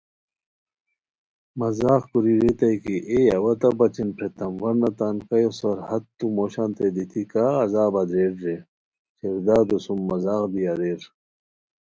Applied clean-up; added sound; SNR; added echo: none; none; none; none.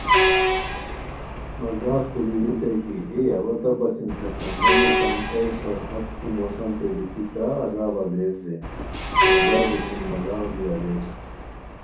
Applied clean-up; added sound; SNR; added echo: none; Truck; -1 dB; reverberation time 0.6 s.